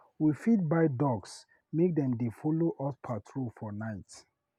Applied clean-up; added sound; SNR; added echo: none; none; none; none.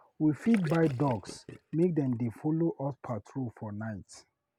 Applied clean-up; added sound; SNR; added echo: none; Gurgling / Liquid; 15 dB; none.